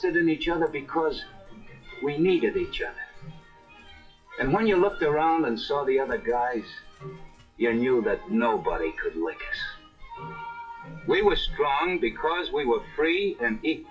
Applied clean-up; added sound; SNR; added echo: classical method WPE with log-MMSE.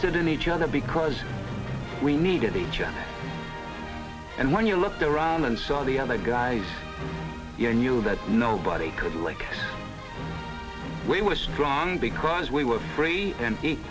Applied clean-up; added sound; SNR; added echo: none; none; none; none.